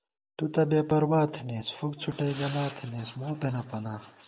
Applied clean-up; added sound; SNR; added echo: none; none; none; none.